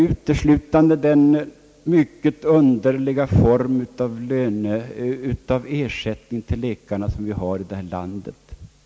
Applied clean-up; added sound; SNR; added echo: none; none; none; none.